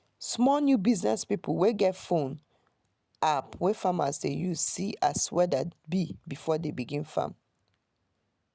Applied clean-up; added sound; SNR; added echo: none; none; none; none.